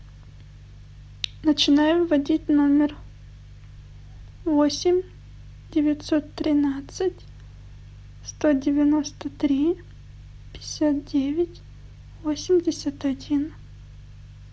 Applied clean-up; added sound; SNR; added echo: none; none; none; none.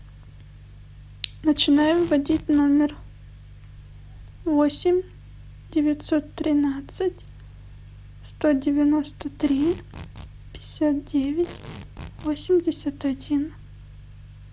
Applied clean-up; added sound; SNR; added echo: none; Packing tape, duct tape; 17 dB; none.